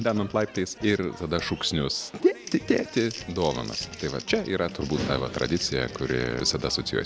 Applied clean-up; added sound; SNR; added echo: none; Crumpling, crinkling; 19 dB; none.